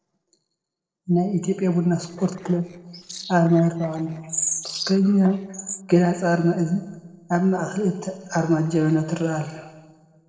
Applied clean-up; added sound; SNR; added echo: neural separator model SepFormer DNS4.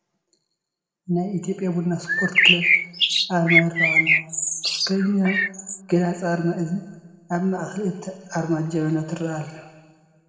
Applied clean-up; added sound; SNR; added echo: none; Bird; -4 dB; reverberation time 1.4 s.